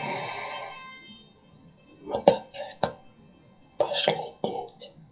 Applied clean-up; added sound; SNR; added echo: classical method WPE with log-MMSE.